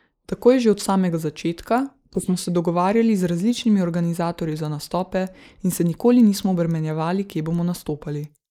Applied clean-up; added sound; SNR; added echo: neural mask model Resemble Enhance denoiser.